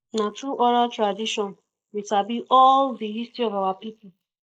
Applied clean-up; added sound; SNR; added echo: neural mask model Resemble Enhance denoiser.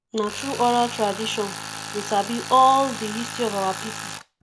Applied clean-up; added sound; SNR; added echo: none; Tools; 10 dB; none.